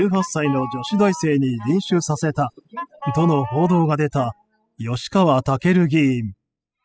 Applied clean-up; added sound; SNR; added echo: classical method spectral subtraction.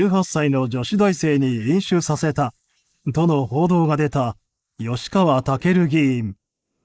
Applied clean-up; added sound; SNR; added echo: neural mask model Resemble Enhance denoiser.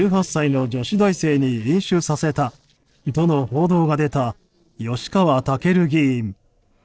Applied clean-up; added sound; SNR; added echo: neural separator model SepFormer DNS4.